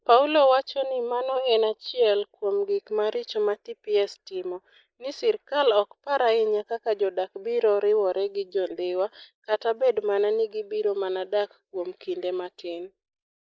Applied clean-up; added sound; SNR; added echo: neural mask model Resemble Enhance denoiser.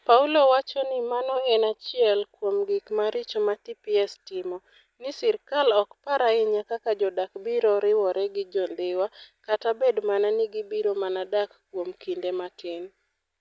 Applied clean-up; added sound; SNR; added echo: none; none; none; none.